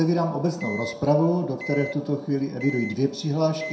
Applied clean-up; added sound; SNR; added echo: none; Microwave oven; 16 dB; reverberation time 0.6 s.